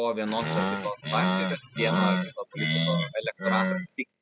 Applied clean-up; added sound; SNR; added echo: classical method spectral subtraction.